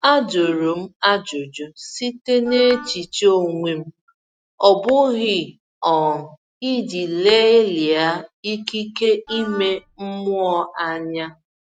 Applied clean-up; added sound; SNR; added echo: none; Tap / Glass + Wind instrument, woodwind instrument; 17 dB; none.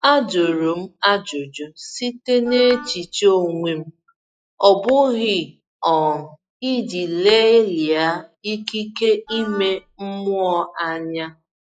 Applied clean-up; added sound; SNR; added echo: classical method log-MMSE.